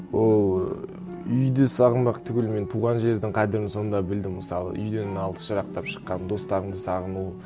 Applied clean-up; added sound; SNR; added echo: none; none; none; none.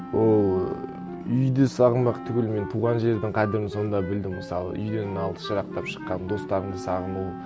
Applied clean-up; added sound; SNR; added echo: none; Wind instrument, woodwind instrument; 14 dB; none.